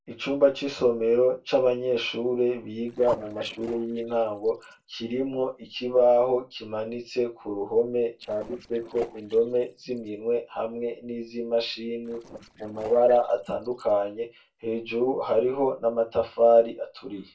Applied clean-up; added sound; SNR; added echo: neural separator model SepFormer DNS4.